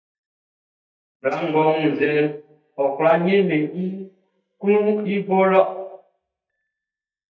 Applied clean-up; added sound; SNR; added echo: neural mask model DeepFilterNet 3.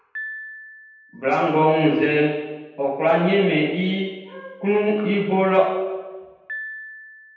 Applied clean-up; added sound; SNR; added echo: none; Piano; 19 dB; reverberation time 1.1 s.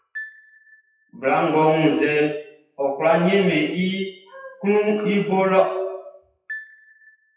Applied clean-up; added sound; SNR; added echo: classical method WPE with log-MMSE.